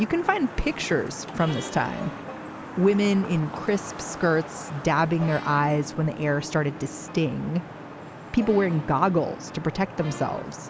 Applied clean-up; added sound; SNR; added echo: none; Traffic noise, roadway noise / Vehicle horn, car horn, honking; 13 dB; none.